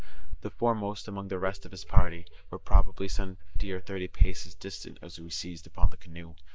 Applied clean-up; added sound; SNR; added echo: neural mask model DeepFilterNet 3.